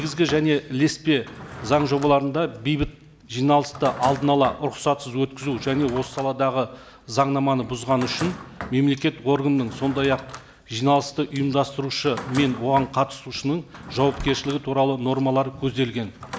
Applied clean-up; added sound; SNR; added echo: none; Drawer open or close; 16 dB; none.